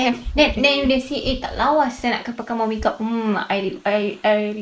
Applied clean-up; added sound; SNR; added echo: neural mask model Resemble Enhance denoiser.